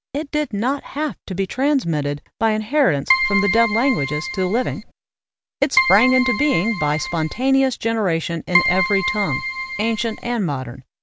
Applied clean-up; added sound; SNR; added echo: none; Keyboard (musical); 2 dB; none.